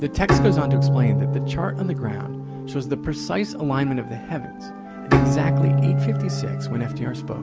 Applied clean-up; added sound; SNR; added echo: none; Bowed string instrument; -3 dB; none.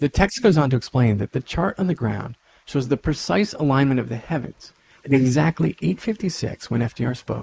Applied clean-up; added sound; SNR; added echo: neural mask model Resemble Enhance denoiser.